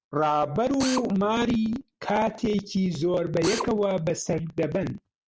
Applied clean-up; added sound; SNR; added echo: none; Drill; 9 dB; none.